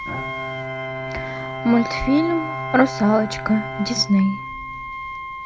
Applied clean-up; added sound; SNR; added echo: none; Wind instrument, woodwind instrument + Bowed string instrument; 7 dB; none.